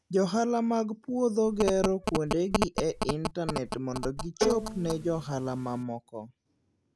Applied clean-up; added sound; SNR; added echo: none; Telephone + Bowed string instrument; 3 dB; none.